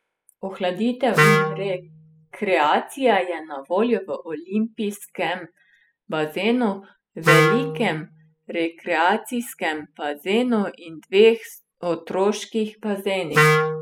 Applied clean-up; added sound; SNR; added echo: classical method spectral subtraction.